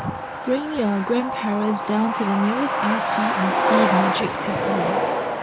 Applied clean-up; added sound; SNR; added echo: none; Truck; -1 dB; none.